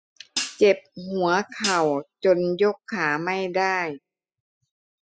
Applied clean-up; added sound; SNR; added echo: classical method spectral subtraction.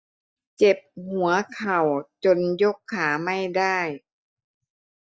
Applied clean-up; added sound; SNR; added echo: neural mask model DeepFilterNet 3.